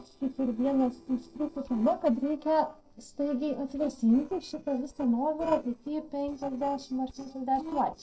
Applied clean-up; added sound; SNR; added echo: neural separator model SepFormer DNS4.